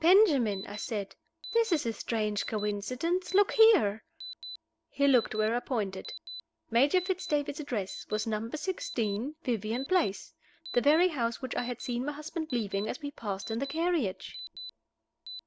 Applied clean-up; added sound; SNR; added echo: none; Alarm; 16 dB; none.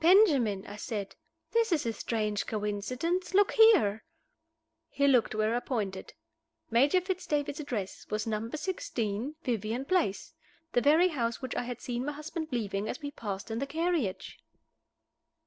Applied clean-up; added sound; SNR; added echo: none; none; none; none.